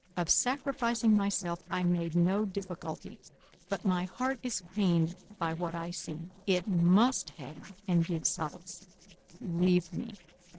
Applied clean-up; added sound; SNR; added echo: neural separator model SepFormer DNS4.